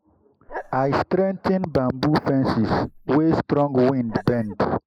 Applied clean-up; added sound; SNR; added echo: neural mask model Resemble Enhance denoiser.